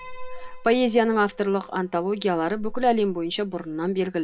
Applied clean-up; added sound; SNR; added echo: none; Piano; 12 dB; reverberation time 0.3 s.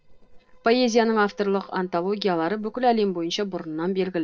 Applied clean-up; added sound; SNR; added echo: neural separator model SepFormer DNS4.